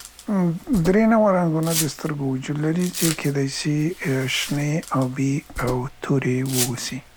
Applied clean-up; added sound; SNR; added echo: none; Domestic sounds, home sounds; 12 dB; none.